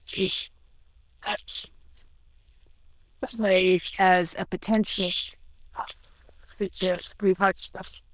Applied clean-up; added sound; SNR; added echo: neural diffusion model UNIVERSE++.